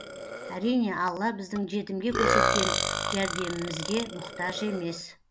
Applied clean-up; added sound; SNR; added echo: none; Burping, eructation; 0 dB; none.